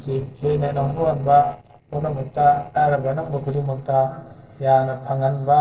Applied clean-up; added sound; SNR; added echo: neural separator model SepFormer DNS4.